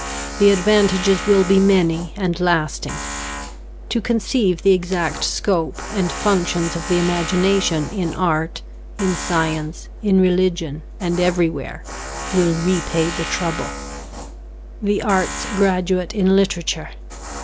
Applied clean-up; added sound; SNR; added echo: none; Tools; 10 dB; none.